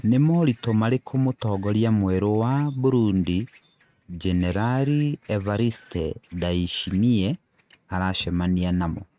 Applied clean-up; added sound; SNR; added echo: neural mask model RNNoise.